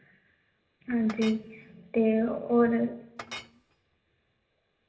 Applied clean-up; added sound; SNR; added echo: none; Chink, clink; 17 dB; reverberation time 1.3 s.